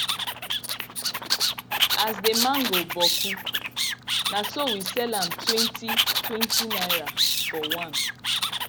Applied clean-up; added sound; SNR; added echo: none; Animal; -5 dB; none.